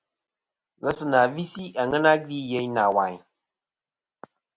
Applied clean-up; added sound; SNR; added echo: none; none; none; none.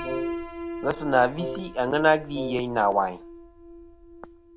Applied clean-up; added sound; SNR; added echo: none; Wind instrument, woodwind instrument + Piano; 9 dB; none.